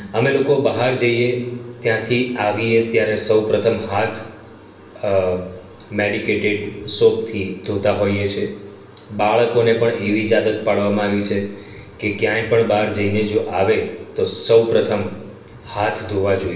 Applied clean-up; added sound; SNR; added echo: none; none; none; reverberation time 0.6 s.